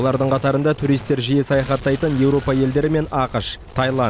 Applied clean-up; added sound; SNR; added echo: none; Gunshot, gunfire; 16 dB; none.